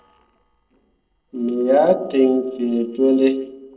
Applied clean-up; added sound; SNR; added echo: neural separator model SepFormer DNS4.